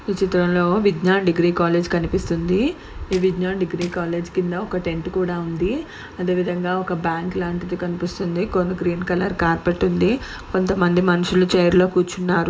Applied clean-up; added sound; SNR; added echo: none; Crushing; 18 dB; reverberation time 0.4 s.